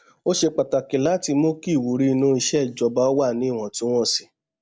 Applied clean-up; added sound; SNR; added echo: none; none; none; none.